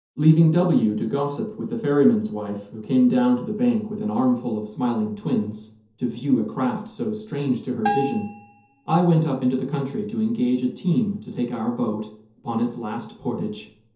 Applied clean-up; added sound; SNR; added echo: none; Bell; 8 dB; reverberation time 0.5 s.